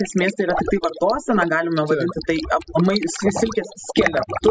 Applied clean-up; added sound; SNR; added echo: classical method spectral subtraction.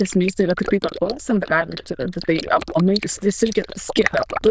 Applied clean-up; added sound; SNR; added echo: neural diffusion model UNIVERSE++.